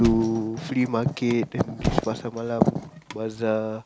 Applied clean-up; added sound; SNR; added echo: none; Thump, thud; 12 dB; none.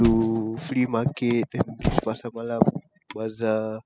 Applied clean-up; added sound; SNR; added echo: classical method spectral subtraction.